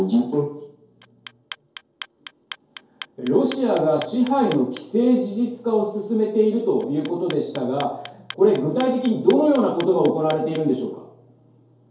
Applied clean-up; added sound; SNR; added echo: none; Clock; 20 dB; reverberation time 2.4 s.